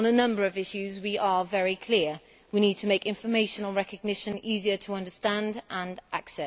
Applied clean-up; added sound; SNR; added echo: none; none; none; none.